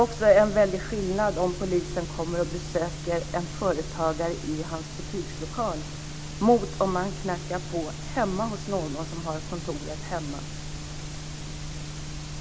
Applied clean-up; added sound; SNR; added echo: none; none; none; none.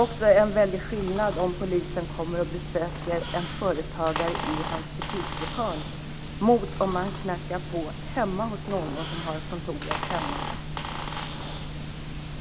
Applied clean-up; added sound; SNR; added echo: none; Squeak; 10 dB; none.